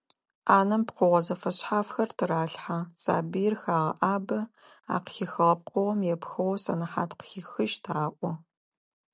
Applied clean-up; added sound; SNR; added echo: none; none; none; none.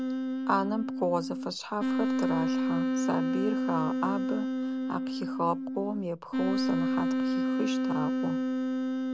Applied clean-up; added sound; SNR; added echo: none; Wind instrument, woodwind instrument; -4 dB; none.